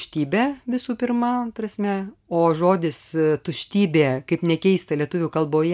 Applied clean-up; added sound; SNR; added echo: none; none; none; none.